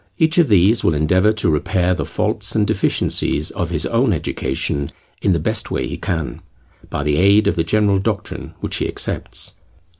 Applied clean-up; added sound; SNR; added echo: none; none; none; none.